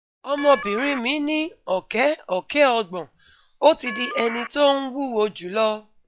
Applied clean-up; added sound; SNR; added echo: classical method log-MMSE.